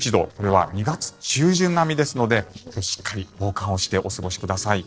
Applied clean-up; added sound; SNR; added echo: neural separator model SepFormer DNS4.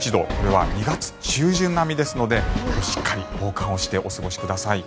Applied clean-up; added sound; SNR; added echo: none; Train; 6 dB; none.